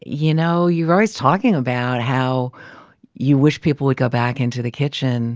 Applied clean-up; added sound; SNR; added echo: none; none; none; none.